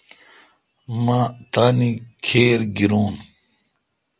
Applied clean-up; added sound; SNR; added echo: none; none; none; none.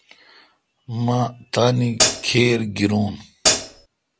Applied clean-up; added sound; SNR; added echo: none; Hi-hat; -3 dB; none.